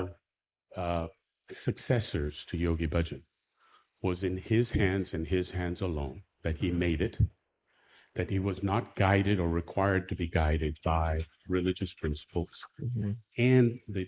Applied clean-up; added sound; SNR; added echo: neural mask model Resemble Enhance denoiser.